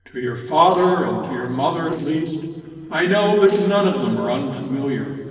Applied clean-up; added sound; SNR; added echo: neural separator model SepFormer DNS4.